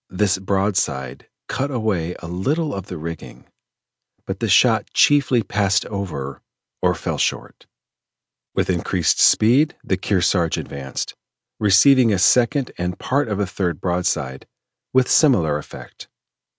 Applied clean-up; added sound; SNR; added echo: none; none; none; none.